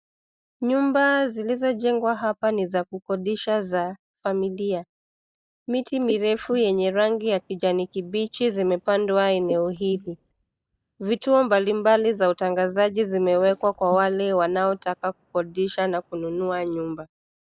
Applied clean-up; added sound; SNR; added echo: neural mask model DeepFilterNet 3.